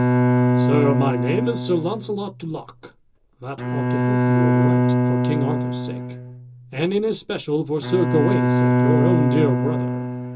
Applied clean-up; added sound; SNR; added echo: none; Bowed string instrument; -4 dB; reverberation time 0.2 s.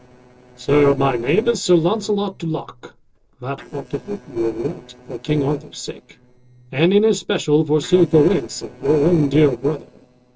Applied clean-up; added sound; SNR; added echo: neural separator model SepFormer DNS4.